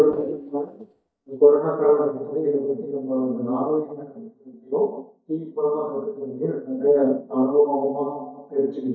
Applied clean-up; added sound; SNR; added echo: neural mask model DeepFilterNet 3.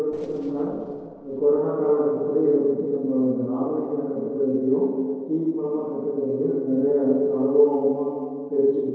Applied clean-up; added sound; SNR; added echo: neural separator model SepFormer DNS4.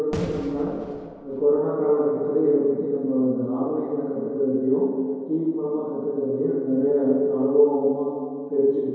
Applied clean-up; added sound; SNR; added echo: none; Fireworks; 15 dB; reverberation time 2.2 s.